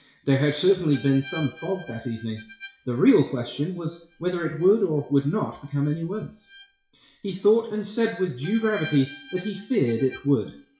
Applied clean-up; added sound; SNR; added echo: classical method WPE with log-MMSE.